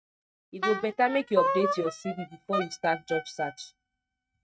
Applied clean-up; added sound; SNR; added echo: neural mask model RNNoise.